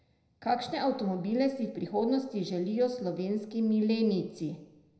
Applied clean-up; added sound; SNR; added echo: none; none; none; reverberation time 0.8 s.